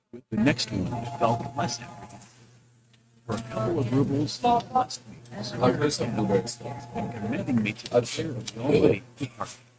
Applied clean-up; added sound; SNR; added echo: neural mask model RNNoise.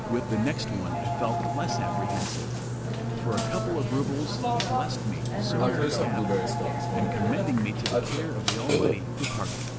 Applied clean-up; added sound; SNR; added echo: none; Burping, eructation; -4 dB; none.